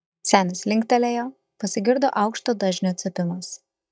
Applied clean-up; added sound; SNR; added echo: neural mask model DeepFilterNet 3.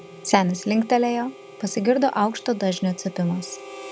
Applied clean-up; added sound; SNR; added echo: none; Harmonica; 19 dB; none.